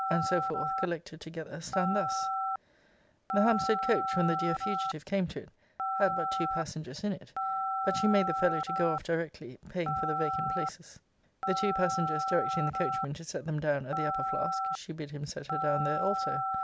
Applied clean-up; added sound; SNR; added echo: none; Telephone; 0 dB; none.